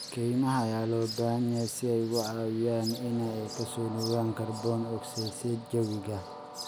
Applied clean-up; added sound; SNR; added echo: none; Train; 15 dB; none.